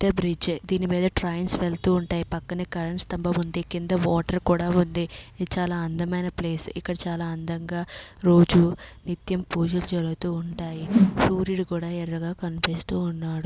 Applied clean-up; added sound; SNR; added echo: none; Whoosh, swoosh, swish; 0 dB; none.